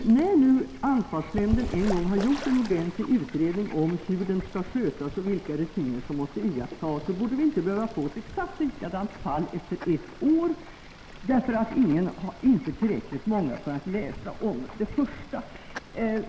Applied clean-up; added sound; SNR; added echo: none; Bird / Fowl; 13 dB; none.